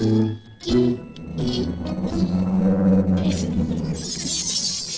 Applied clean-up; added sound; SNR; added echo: neural separator model SepFormer DNS4.